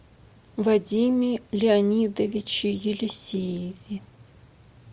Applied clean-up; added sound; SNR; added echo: none; none; none; none.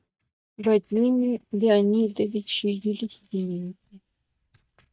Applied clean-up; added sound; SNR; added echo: neural mask model DeepFilterNet 3.